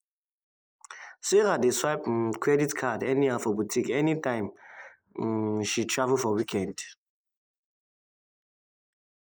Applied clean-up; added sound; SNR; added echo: neural mask model Resemble Enhance denoiser.